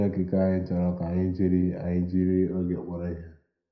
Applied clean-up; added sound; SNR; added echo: none; none; none; reverberation time 0.4 s.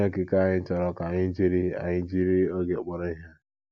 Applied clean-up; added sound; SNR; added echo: none; none; none; none.